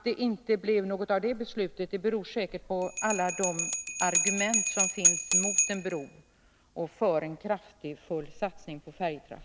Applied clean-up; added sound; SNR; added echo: none; Bell; 1 dB; none.